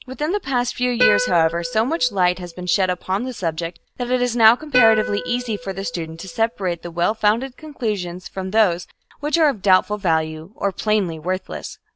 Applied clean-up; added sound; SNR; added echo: none; Plucked string instrument; 7 dB; none.